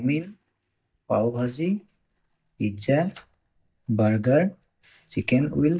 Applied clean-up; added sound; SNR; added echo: neural mask model DeepFilterNet 3.